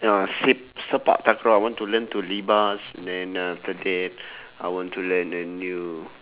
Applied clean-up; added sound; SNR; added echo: none; none; none; none.